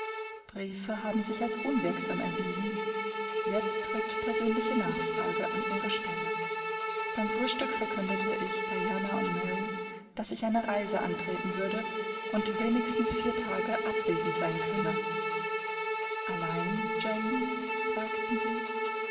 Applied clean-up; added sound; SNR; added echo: none; Bowed string instrument; -1 dB; reverberation time 2.4 s.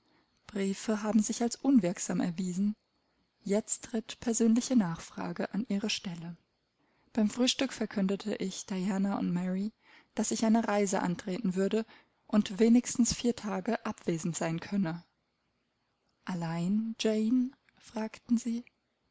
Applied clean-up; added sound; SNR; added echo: none; none; none; none.